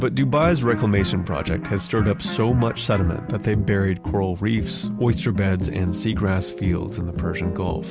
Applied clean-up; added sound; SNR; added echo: none; Electric guitar; 19 dB; none.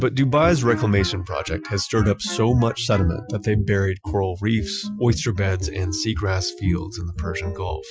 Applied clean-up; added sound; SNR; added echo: classical method Wiener filter.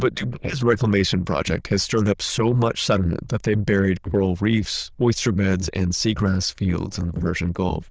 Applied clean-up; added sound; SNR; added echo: neural diffusion model UNIVERSE++.